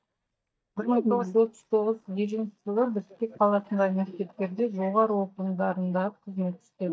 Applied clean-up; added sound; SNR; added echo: neural mask model DeepFilterNet 3.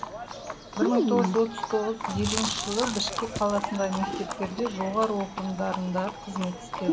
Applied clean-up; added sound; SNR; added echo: none; Chewing, mastication + Livestock, farm animals, working animals; 3 dB; none.